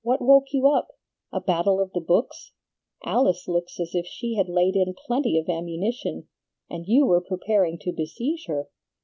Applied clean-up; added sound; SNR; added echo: none; none; none; none.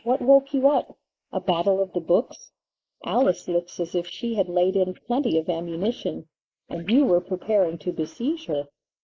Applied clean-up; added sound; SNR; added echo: neural mask model Resemble Enhance denoiser.